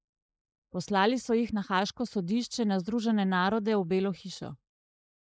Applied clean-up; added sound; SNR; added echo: neural mask model Resemble Enhance denoiser.